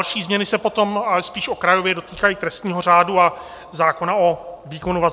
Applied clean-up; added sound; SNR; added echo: none; none; none; none.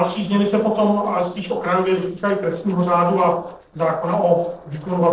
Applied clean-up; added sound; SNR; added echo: neural separator model SepFormer DNS4.